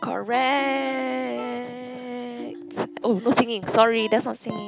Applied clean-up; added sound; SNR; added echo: none; Ringtone + Ringtone; 17 dB; none.